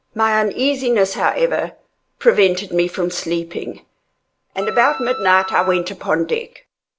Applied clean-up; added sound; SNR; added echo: none; Wind instrument, woodwind instrument; 10 dB; none.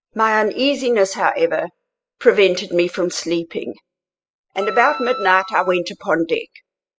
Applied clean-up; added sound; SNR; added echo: classical method spectral subtraction.